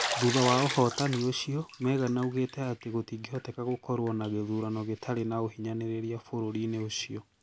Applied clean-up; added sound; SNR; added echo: none; Bathtub (filling or washing); 9 dB; none.